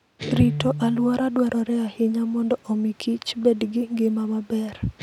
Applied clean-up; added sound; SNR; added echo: none; Guitar; 13 dB; none.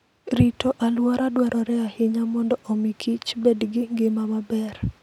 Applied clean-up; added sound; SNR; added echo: none; none; none; none.